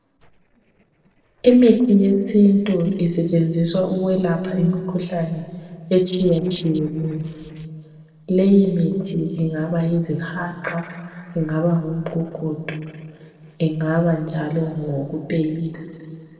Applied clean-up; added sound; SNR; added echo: neural separator model SepFormer DNS4.